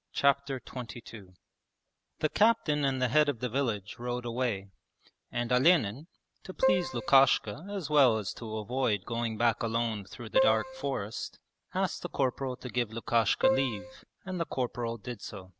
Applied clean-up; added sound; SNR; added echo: none; Keyboard (musical); -1 dB; none.